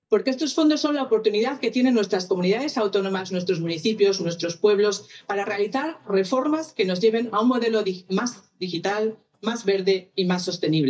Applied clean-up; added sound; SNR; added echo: neural mask model DeepFilterNet 3.